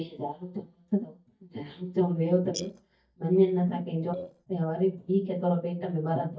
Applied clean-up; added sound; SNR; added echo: neural mask model DeepFilterNet 3.